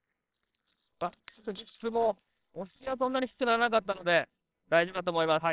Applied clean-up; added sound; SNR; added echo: neural separator model SepFormer WHAMR!.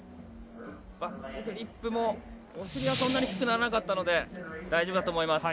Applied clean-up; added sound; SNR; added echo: none; none; none; none.